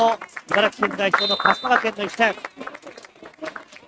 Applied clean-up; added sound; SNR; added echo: neural mask model RNNoise.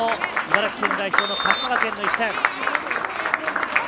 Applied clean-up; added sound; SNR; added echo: none; Applause; -3 dB; none.